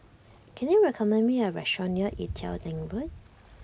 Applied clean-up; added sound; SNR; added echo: none; Waves, surf; 17 dB; none.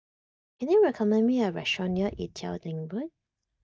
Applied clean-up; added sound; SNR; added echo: neural mask model DeepFilterNet 3.